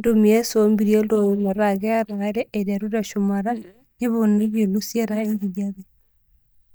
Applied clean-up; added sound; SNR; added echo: neural mask model DeepFilterNet 3.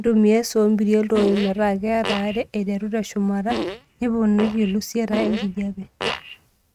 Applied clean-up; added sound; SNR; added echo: neural mask model RNNoise.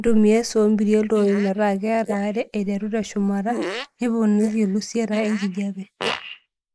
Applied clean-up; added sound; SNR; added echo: neural mask model Resemble Enhance denoiser.